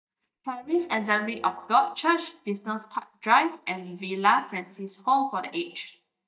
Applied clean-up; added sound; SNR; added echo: neural mask model DeepFilterNet 3.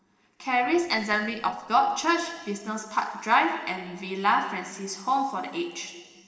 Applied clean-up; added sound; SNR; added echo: neural separator model SepFormer DNS4.